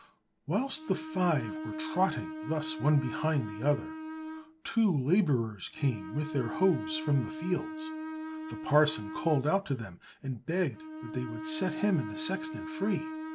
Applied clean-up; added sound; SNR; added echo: none; Bowed string instrument; 9 dB; none.